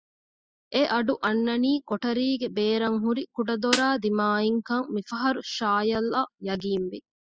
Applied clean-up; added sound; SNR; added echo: classical method spectral subtraction.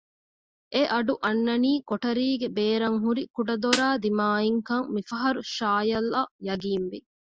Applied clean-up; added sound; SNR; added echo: none; Snare drum; 5 dB; none.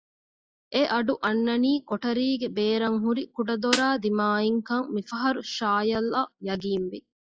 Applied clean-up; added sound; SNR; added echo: classical method log-MMSE.